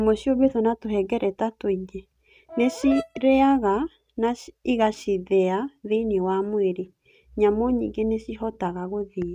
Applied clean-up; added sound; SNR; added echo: neural mask model RNNoise.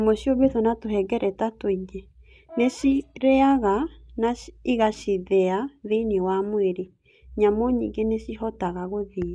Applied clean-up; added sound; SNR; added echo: neural mask model DeepFilterNet 3.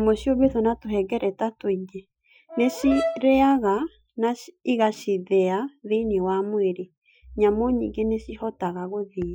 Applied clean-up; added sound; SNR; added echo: classical method Wiener filter.